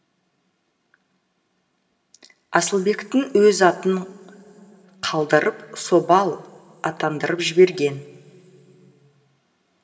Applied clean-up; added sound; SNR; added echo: none; none; none; reverberation time 2.8 s.